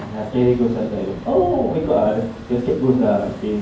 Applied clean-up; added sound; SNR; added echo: none; Truck; 16 dB; reverberation time 0.9 s.